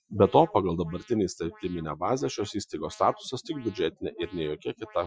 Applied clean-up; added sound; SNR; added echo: classical method Wiener filter.